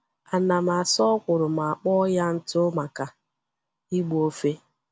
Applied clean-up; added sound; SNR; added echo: none; none; none; none.